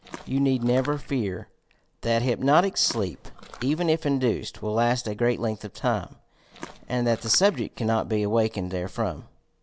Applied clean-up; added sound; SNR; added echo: none; Walk, footsteps; 17 dB; none.